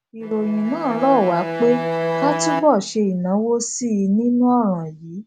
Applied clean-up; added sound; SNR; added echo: none; Bowed string instrument; 6 dB; none.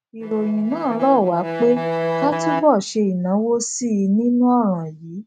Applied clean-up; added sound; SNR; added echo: neural mask model RNNoise.